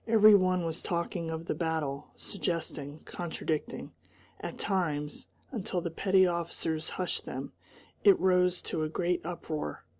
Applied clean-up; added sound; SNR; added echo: none; none; none; none.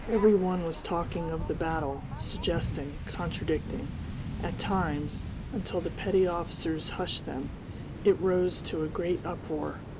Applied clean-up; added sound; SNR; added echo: none; Waves, surf; 7 dB; none.